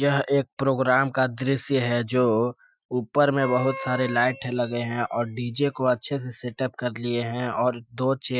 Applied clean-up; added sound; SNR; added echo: classical method Wiener filter.